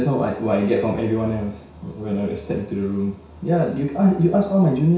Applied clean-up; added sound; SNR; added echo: none; none; none; reverberation time 0.6 s.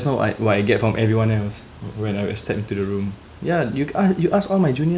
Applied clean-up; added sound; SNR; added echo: none; none; none; none.